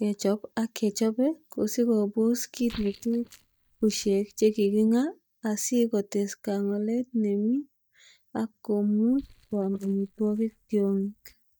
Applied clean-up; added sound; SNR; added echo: neural mask model DeepFilterNet 3.